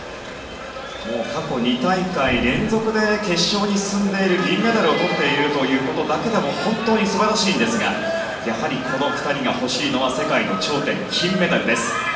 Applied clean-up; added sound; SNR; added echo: none; Boom; 16 dB; reverberation time 0.9 s.